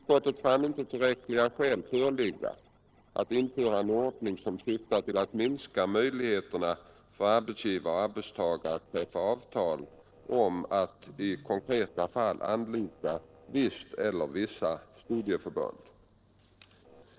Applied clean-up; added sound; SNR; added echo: neural separator model SepFormer DNS4.